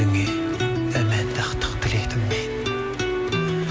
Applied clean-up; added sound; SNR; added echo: none; Fart + Car passing by / Race car, auto racing; 19 dB; none.